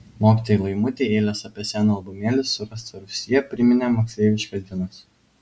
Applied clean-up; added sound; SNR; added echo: none; none; none; none.